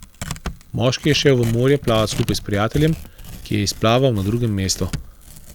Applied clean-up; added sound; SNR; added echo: none; Tearing; 12 dB; none.